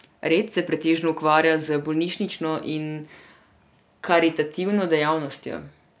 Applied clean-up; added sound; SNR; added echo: none; none; none; none.